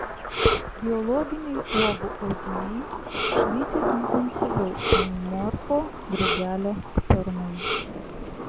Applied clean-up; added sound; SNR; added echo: none; Respiratory sounds + Thunder; -1 dB; none.